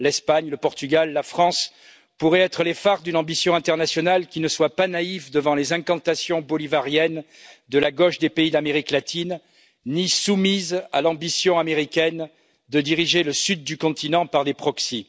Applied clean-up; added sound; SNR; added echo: none; none; none; none.